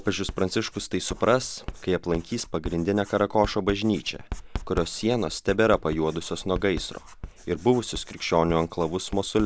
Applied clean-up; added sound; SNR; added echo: none; Writing; 13 dB; none.